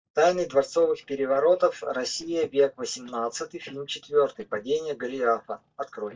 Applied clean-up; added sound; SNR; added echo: neural mask model DeepFilterNet 3.